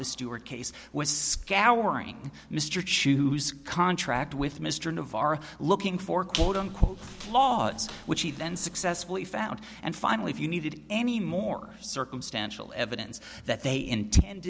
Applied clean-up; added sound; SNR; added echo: none; Squeak; 13 dB; none.